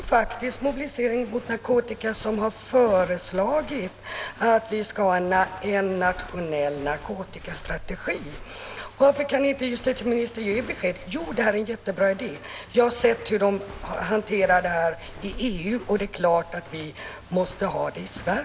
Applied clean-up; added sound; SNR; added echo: none; Walk, footsteps; 16 dB; none.